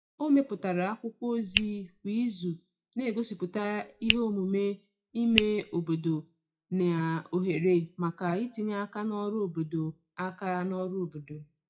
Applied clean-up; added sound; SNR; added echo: classical method WPE with log-MMSE.